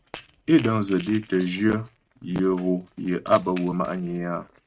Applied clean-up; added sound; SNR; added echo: neural mask model RNNoise.